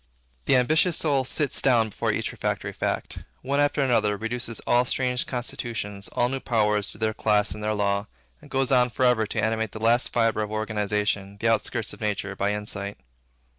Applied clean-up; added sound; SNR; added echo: none; none; none; none.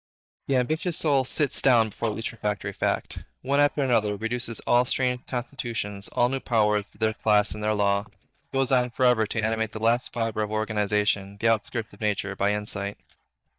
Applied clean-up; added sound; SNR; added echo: neural mask model DeepFilterNet 3.